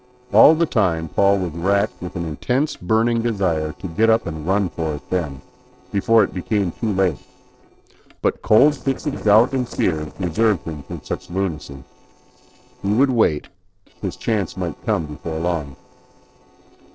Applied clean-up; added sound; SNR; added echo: neural separator model SepFormer DNS4.